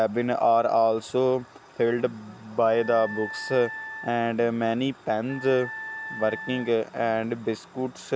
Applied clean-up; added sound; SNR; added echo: none; Wind instrument, woodwind instrument; 13 dB; none.